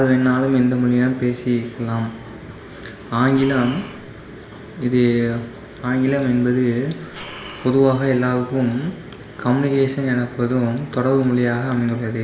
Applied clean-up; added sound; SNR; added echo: none; Breathing; 18 dB; reverberation time 1.0 s.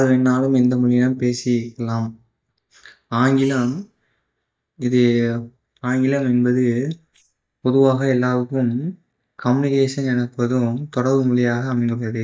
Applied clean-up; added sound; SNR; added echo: neural mask model DeepFilterNet 3.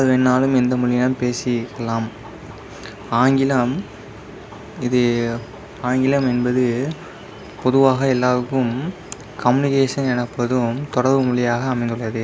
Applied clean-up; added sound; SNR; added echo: none; none; none; none.